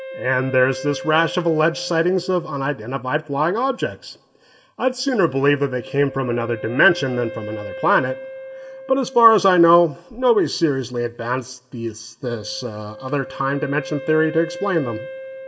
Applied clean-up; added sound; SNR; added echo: none; Wind instrument, woodwind instrument; 15 dB; reverberation time 0.3 s.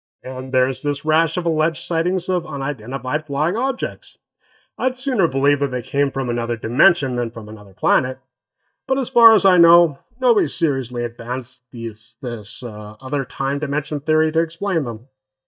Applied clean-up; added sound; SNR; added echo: neural mask model DeepFilterNet 3.